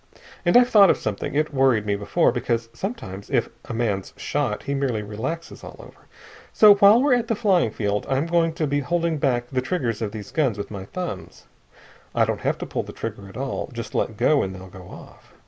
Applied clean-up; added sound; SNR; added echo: none; none; none; none.